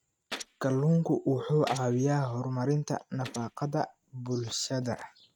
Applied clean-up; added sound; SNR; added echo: neural mask model RNNoise.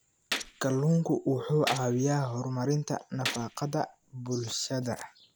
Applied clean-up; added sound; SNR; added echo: none; Gunshot, gunfire; 11 dB; none.